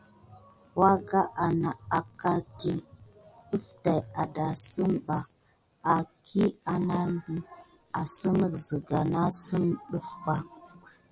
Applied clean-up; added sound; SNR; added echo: none; none; none; none.